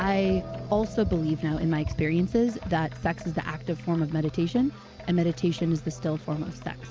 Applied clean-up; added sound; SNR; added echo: none; none; none; none.